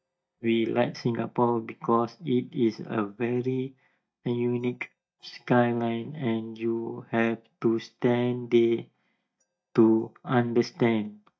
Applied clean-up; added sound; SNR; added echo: neural mask model DeepFilterNet 3.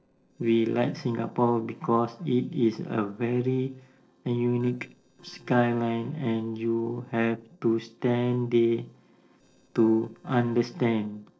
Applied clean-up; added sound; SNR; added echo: neural separator model SepFormer DNS4.